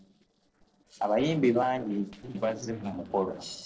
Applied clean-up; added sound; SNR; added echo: neural separator model SepFormer DNS4.